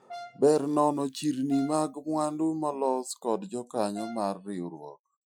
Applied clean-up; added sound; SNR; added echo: classical method Wiener filter.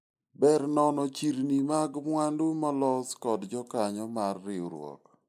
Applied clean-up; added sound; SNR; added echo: neural mask model Resemble Enhance denoiser.